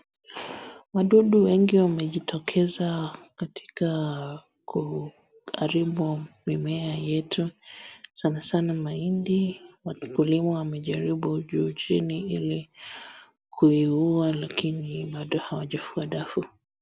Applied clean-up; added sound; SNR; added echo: none; none; none; none.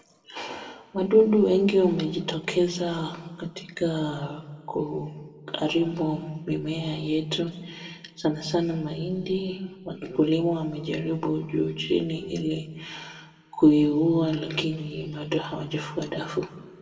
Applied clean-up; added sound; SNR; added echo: none; none; none; reverberation time 1.1 s.